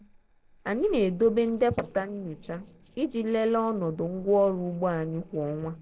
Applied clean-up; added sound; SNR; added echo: neural separator model SepFormer DNS4.